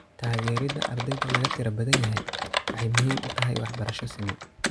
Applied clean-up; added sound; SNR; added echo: none; Computer keyboard; 1 dB; none.